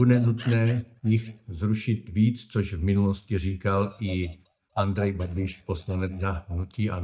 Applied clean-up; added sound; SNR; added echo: neural mask model DeepFilterNet 3.